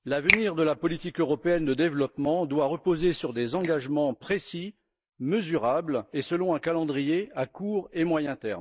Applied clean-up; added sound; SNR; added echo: neural mask model Resemble Enhance denoiser.